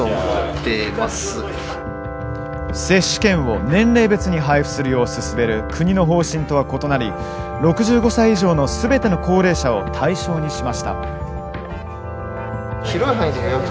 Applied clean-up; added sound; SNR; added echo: none; none; none; none.